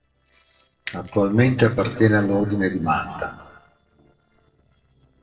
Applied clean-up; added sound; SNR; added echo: neural separator model SepFormer DNS4.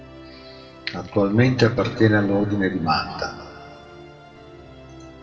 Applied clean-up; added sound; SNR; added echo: none; Musical instrument; 19 dB; reverberation time 1.5 s.